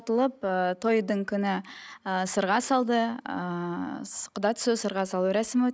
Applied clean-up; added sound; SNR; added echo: none; none; none; none.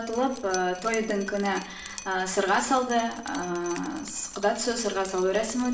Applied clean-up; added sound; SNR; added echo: none; Drip; 15 dB; reverberation time 0.6 s.